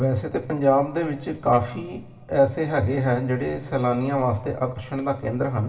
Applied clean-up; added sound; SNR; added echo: none; none; none; reverberation time 1.6 s.